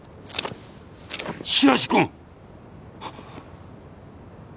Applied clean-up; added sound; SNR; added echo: none; none; none; none.